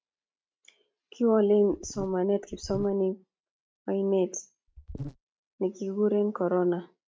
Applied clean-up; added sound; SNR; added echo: neural mask model RNNoise.